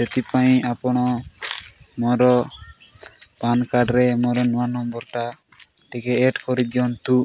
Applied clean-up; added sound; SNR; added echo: none; none; none; none.